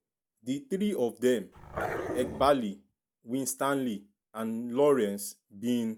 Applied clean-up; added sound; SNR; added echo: none; Growling; 5 dB; none.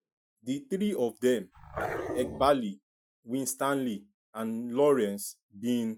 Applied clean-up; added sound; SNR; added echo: classical method Wiener filter.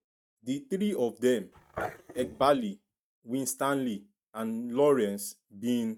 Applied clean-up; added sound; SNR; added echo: neural mask model RNNoise.